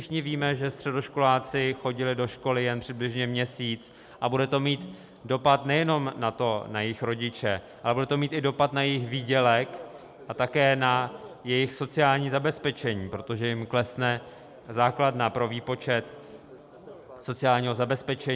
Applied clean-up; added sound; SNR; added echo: none; none; none; none.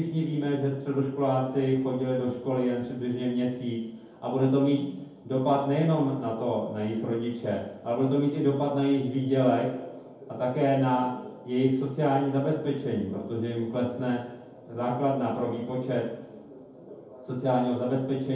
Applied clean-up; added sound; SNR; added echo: none; none; none; reverberation time 0.9 s.